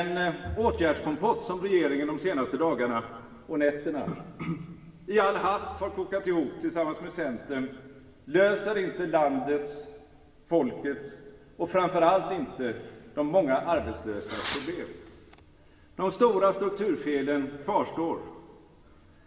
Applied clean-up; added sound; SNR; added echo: none; Fireworks; 8 dB; reverberation time 2.0 s.